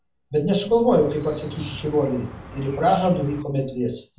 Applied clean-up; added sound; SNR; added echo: none; Bird; 15 dB; reverberation time 0.3 s.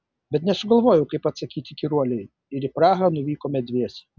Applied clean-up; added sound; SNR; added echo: none; none; none; none.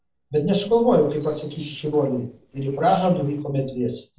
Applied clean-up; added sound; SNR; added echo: neural separator model SepFormer DNS4.